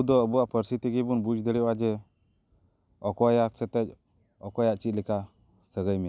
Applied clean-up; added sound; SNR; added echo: none; none; none; none.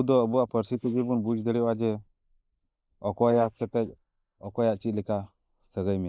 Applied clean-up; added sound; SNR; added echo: neural mask model Resemble Enhance denoiser.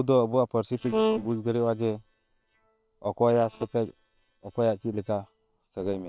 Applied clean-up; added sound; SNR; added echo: neural separator model SepFormer WHAM!.